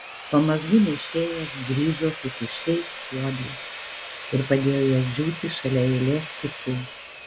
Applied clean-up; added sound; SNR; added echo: none; Sawing; 12 dB; none.